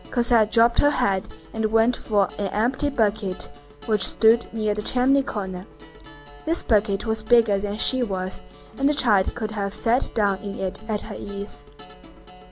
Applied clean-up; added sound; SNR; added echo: none; Acoustic guitar; 20 dB; none.